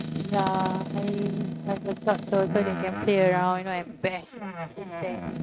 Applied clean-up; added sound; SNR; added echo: neural mask model RNNoise.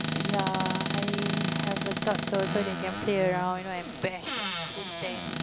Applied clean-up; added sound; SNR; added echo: none; Squeak / Cupboard open or close; -4 dB; none.